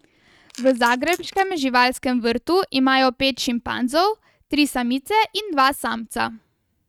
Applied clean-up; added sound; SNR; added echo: neural mask model RNNoise.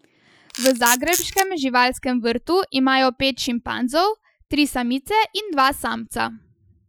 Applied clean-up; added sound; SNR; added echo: classical method Wiener filter.